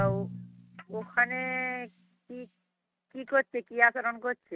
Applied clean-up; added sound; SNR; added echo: neural mask model RNNoise.